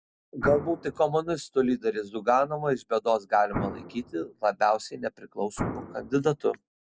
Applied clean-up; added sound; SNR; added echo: none; Explosion; 8 dB; none.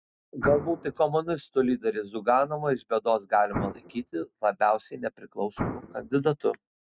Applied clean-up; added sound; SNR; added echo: neural mask model RNNoise.